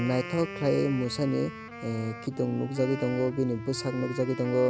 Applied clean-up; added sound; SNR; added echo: none; Wind instrument, woodwind instrument; 11 dB; none.